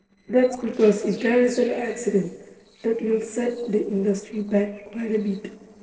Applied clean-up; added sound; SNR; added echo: neural separator model SepFormer DNS4.